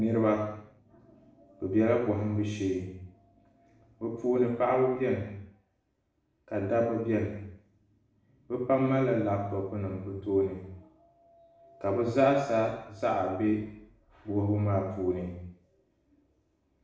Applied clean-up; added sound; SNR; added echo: none; none; none; reverberation time 0.7 s.